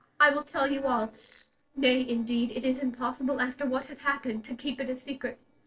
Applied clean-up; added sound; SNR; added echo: neural separator model SepFormer DNS4.